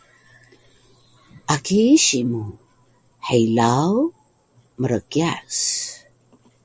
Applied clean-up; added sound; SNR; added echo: none; none; none; none.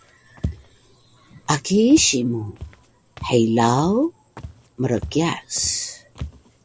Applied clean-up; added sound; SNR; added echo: none; Walk, footsteps; 16 dB; none.